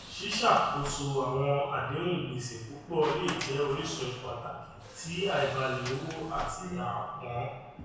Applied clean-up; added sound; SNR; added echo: none; Sliding door; 13 dB; reverberation time 1.0 s.